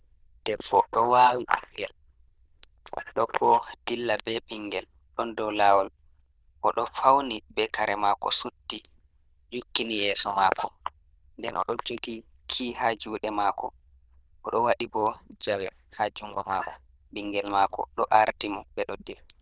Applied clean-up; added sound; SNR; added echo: neural diffusion model UNIVERSE++.